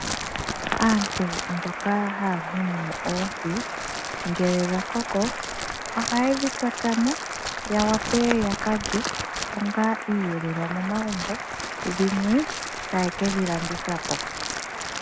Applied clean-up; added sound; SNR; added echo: none; Crackle + Applause; 4 dB; none.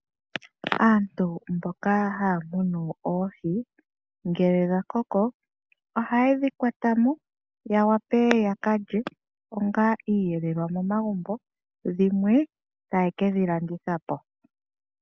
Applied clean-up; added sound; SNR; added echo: none; none; none; none.